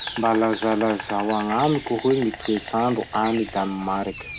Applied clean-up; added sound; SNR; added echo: none; Insect; 11 dB; none.